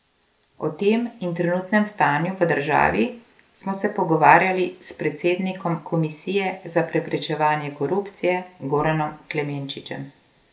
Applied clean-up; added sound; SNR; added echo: none; none; none; none.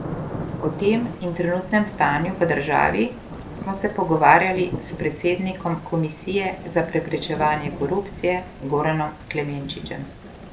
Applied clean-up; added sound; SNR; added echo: none; Thunder / Rain; 11 dB; none.